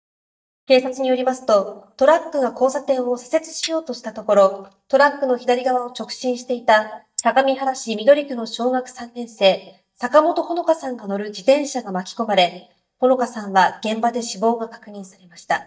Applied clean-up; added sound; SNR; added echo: neural mask model DeepFilterNet 3.